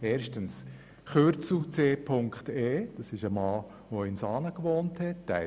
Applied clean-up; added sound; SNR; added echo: none; none; none; none.